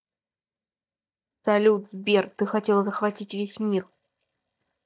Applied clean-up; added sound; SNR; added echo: neural mask model DeepFilterNet 3.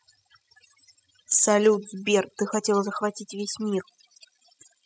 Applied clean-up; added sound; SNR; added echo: classical method spectral subtraction.